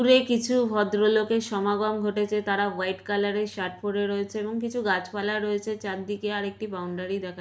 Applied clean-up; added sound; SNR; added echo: none; none; none; none.